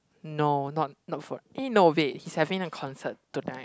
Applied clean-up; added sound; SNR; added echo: none; none; none; none.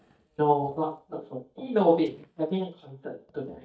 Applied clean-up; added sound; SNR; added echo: neural mask model DeepFilterNet 3.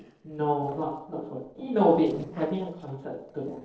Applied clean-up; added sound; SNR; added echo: neural separator model SepFormer DNS4.